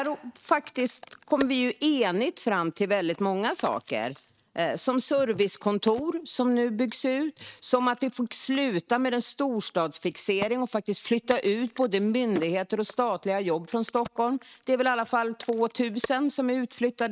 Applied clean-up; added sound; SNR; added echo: neural mask model RNNoise.